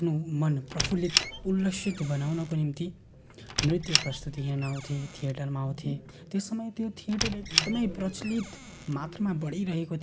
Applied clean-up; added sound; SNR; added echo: none; Squeak; 4 dB; none.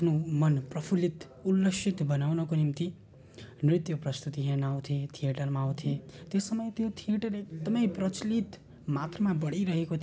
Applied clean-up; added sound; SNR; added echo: none; none; none; none.